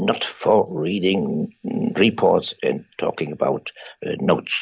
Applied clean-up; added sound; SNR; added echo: neural mask model Resemble Enhance denoiser.